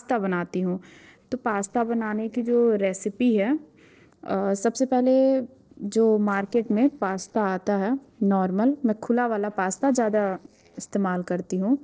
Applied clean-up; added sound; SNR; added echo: neural separator model SepFormer DNS4.